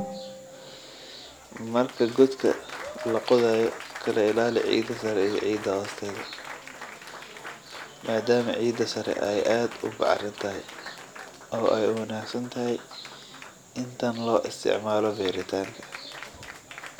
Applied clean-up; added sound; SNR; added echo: none; Applause; 14 dB; none.